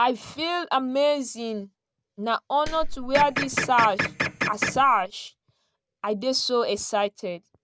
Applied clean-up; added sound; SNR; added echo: none; Clapping + Printer; 3 dB; none.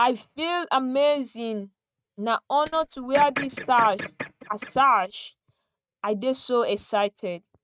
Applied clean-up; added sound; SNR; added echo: neural mask model RNNoise.